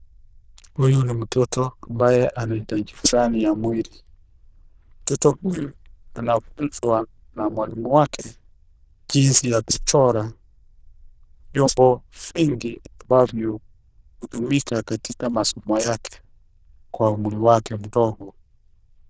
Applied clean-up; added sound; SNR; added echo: neural diffusion model UNIVERSE++.